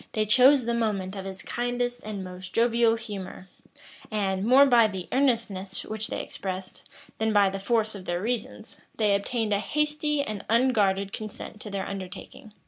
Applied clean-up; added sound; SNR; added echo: none; none; none; none.